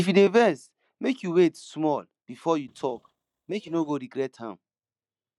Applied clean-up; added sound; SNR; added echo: neural mask model DeepFilterNet 3.